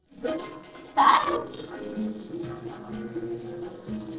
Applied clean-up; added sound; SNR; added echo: neural separator model SepFormer DNS4.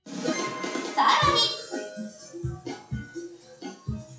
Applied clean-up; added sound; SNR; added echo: classical method WPE with log-MMSE.